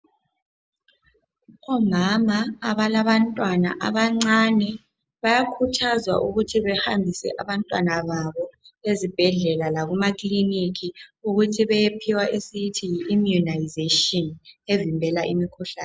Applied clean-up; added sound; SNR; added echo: none; none; none; none.